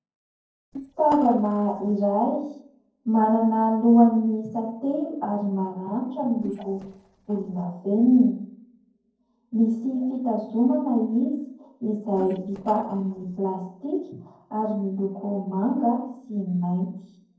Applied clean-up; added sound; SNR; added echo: neural separator model SepFormer DNS4.